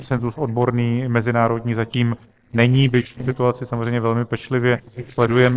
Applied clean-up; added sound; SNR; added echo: neural separator model SepFormer DNS4.